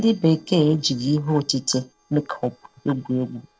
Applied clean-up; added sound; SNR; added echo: neural separator model SepFormer DNS4.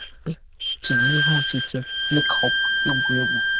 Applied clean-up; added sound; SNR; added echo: neural diffusion model UNIVERSE++.